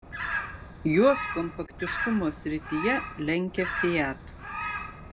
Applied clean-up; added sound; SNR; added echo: none; Bird; 6 dB; none.